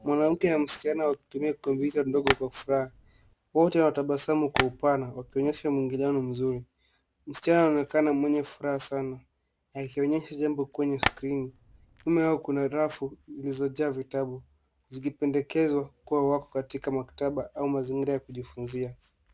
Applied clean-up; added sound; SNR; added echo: none; Tap; 5 dB; none.